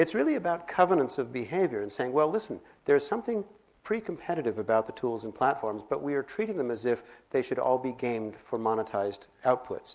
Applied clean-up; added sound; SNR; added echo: none; none; none; none.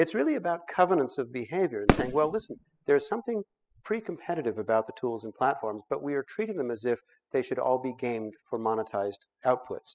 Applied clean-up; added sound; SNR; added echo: classical method spectral subtraction.